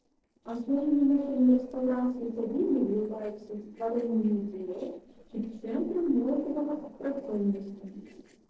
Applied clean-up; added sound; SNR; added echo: neural separator model SepFormer DNS4.